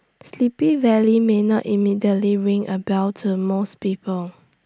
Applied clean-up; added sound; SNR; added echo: none; none; none; none.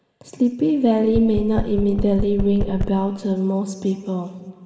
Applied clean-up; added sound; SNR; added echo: none; Knock; 5 dB; reverberation time 1.6 s.